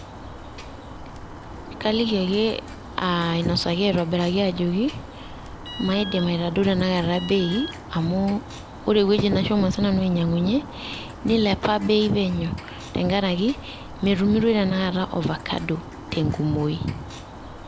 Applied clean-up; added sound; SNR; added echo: none; Alarm + Bird; 14 dB; none.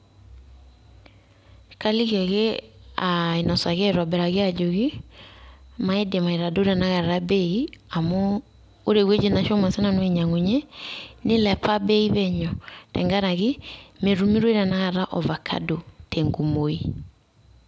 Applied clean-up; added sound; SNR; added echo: none; none; none; none.